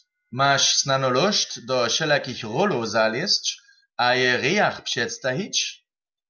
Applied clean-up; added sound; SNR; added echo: none; none; none; none.